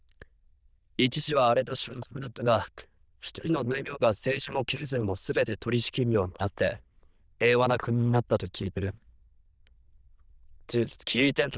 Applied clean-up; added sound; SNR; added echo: neural diffusion model UNIVERSE++.